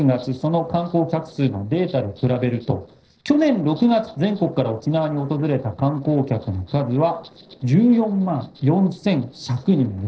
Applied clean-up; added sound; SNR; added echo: neural separator model SepFormer DNS4.